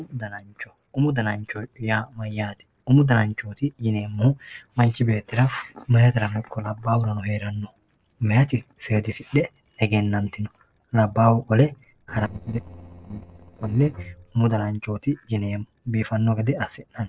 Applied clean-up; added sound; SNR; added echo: neural separator model SepFormer DNS4.